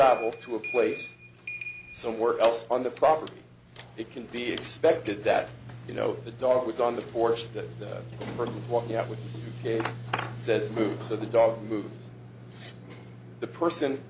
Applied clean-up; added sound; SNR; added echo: none; Sliding door; 12 dB; none.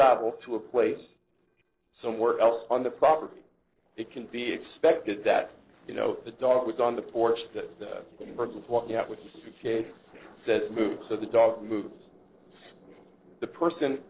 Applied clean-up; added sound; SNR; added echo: neural separator model SepFormer DNS4.